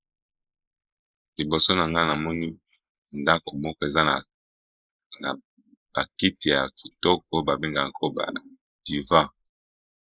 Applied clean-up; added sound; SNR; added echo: neural mask model Resemble Enhance denoiser.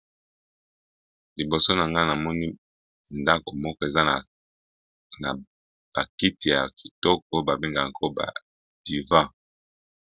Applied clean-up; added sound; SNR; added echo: none; none; none; none.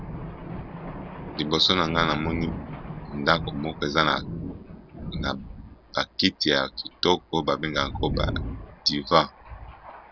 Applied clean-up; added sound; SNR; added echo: none; Thunder; 8 dB; none.